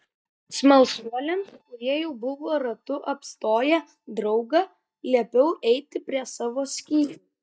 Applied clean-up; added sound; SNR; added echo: neural mask model DeepFilterNet 3.